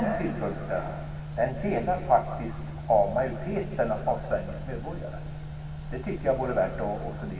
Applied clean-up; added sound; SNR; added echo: none; none; none; reverberation time 2.0 s.